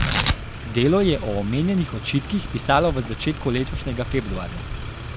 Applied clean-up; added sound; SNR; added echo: none; Tearing + Motor vehicle (road); 5 dB; none.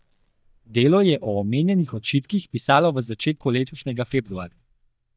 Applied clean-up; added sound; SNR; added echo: neural mask model DeepFilterNet 3.